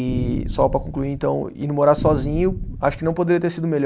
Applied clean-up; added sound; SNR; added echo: none; Boom; 8 dB; none.